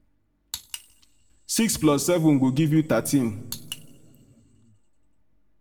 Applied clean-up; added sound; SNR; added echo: none; none; none; reverberation time 0.9 s.